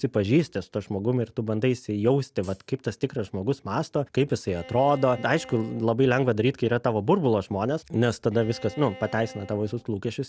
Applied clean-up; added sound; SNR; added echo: none; Bowed string instrument + Hi-hat; 20 dB; none.